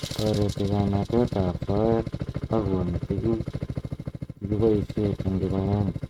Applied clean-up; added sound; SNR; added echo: neural mask model RNNoise.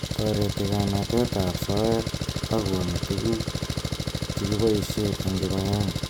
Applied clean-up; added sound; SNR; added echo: none; Engine; 2 dB; none.